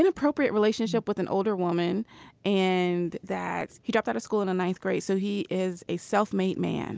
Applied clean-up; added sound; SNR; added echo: none; none; none; none.